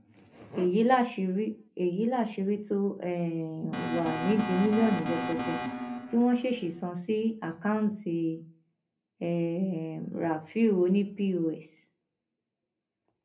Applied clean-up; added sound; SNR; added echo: none; Alarm; 5 dB; reverberation time 0.3 s.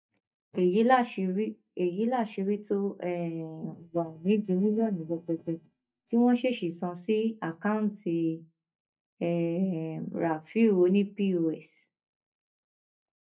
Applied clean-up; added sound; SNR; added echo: neural mask model DeepFilterNet 3.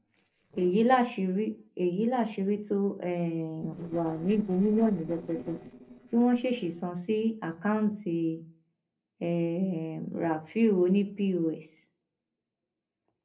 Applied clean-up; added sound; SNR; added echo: neural separator model SepFormer DNS4.